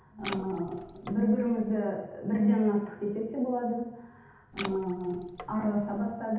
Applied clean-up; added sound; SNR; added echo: none; Water / Splash, splatter; 14 dB; reverberation time 0.8 s.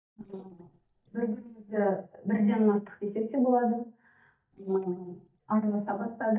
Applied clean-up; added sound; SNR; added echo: neural mask model DeepFilterNet 3.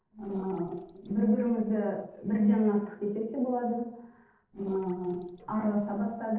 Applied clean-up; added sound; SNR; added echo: neural separator model SepFormer DNS4.